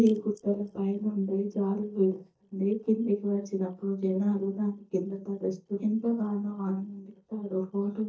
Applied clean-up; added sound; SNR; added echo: neural mask model DeepFilterNet 3.